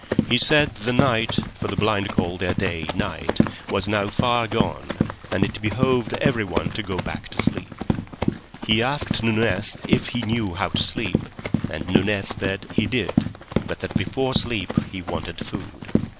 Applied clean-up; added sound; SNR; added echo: none; Run; 1 dB; none.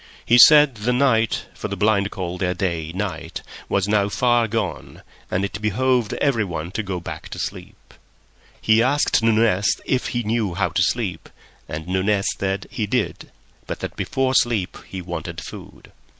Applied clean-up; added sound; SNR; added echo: none; none; none; none.